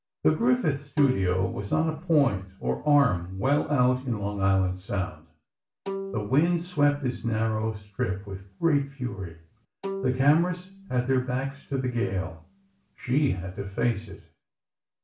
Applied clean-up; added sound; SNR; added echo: none; Bowed string instrument; 15 dB; reverberation time 0.3 s.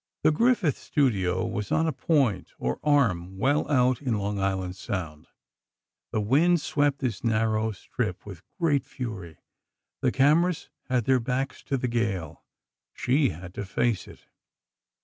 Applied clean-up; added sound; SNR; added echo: none; none; none; none.